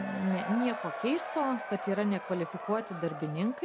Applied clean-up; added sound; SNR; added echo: none; Crowd / Cheering; 8 dB; none.